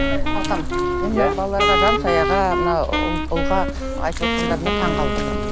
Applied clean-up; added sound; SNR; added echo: none; Insect + Wind instrument, woodwind instrument; -3 dB; none.